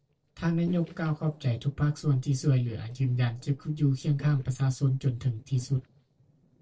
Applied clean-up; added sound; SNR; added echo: neural separator model SepFormer DNS4.